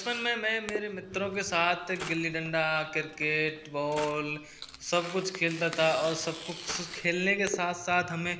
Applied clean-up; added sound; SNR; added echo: none; Mechanisms + Tearing; 13 dB; none.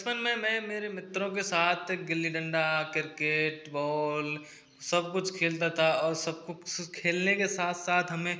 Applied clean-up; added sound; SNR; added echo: none; none; none; none.